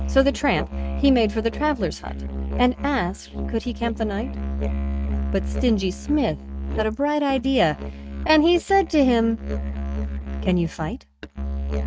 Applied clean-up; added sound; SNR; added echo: neural mask model RNNoise.